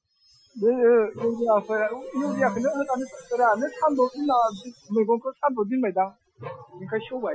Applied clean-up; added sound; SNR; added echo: classical method Wiener filter.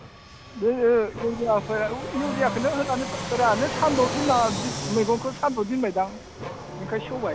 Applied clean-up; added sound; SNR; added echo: none; Accelerating, revving, vroom / Car + Fixed-wing aircraft, airplane; 7 dB; none.